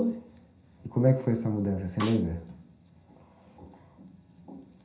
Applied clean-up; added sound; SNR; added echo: none; Snare drum; 10 dB; reverberation time 0.5 s.